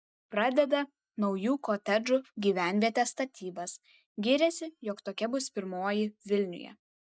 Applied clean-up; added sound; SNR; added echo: neural mask model DeepFilterNet 3.